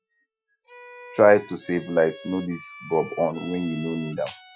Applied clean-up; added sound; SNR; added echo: classical method Wiener filter.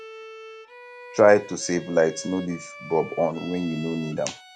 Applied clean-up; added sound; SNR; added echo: none; Bowed string instrument; 17 dB; none.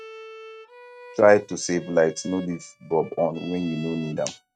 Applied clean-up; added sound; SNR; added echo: neural mask model RNNoise.